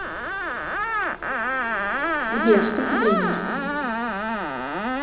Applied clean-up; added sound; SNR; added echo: none; Screech; -1 dB; reverberation time 1.8 s.